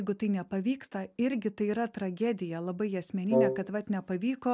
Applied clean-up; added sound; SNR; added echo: none; Wind instrument, woodwind instrument; -2 dB; none.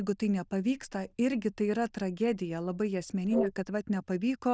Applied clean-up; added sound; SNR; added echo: neural diffusion model UNIVERSE++.